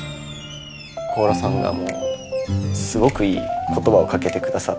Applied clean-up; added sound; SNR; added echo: none; Squeak; 19 dB; none.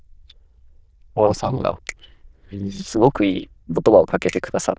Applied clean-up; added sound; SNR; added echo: neural diffusion model UNIVERSE++.